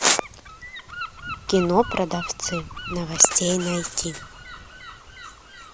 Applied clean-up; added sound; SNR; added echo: none; Gull, seagull / Wind; 12 dB; none.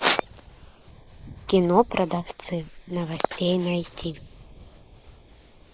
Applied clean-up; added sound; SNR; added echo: neural mask model Resemble Enhance denoiser.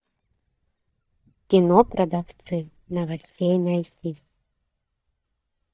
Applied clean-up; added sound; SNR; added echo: neural mask model DeepFilterNet 3.